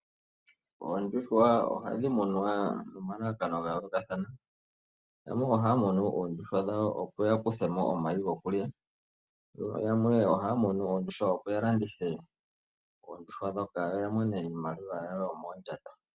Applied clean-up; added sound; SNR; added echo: none; none; none; none.